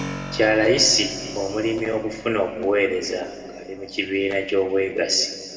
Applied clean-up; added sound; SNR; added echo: none; Keyboard (musical); 16 dB; reverberation time 2.1 s.